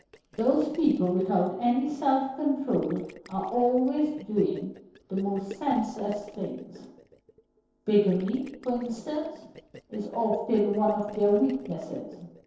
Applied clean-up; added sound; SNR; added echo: neural separator model SepFormer DNS4.